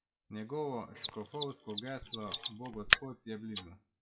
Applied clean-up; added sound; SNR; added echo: classical method WPE with log-MMSE.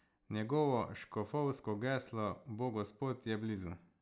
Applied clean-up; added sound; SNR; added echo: none; none; none; none.